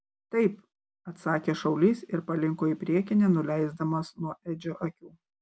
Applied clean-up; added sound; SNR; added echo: none; none; none; none.